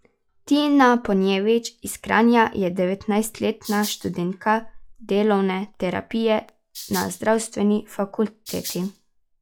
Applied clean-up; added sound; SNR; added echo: classical method log-MMSE.